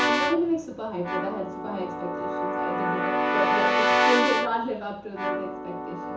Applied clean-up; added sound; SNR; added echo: none; Keyboard (musical) / Brass instrument; -4 dB; reverberation time 0.7 s.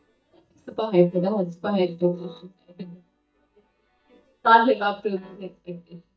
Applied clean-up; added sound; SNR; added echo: neural mask model DeepFilterNet 3.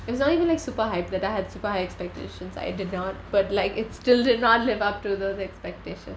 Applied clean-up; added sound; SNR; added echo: none; none; none; none.